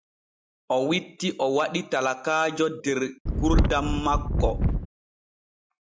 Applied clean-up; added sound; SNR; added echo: none; Wind; -4 dB; none.